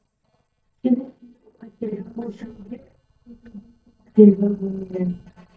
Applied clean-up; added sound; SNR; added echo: neural mask model DeepFilterNet 3.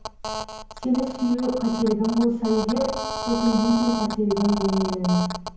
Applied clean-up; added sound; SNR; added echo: none; Telephone; 8 dB; reverberation time 0.9 s.